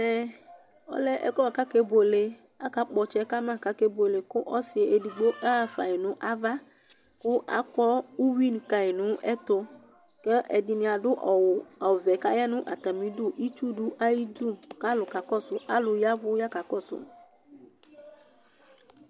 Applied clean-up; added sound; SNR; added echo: none; none; none; none.